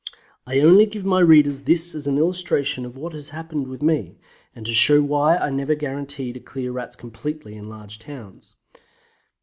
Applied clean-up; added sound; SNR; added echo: none; none; none; none.